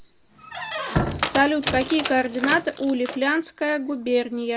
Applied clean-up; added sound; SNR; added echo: none; Squeak; 5 dB; none.